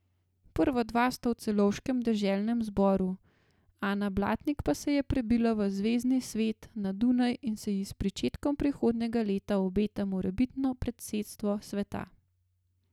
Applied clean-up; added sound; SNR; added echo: none; none; none; none.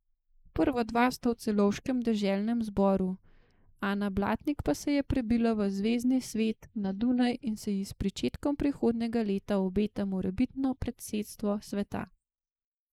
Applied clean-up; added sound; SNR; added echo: neural mask model Resemble Enhance denoiser.